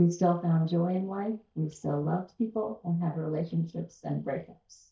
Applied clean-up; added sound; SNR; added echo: neural mask model DeepFilterNet 3.